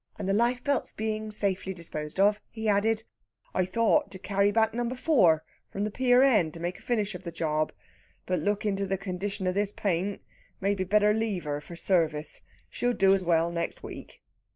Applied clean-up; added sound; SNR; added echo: neural mask model Resemble Enhance denoiser.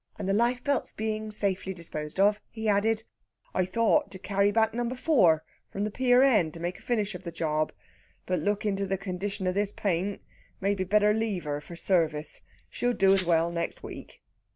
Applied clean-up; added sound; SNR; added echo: none; Glass; 15 dB; none.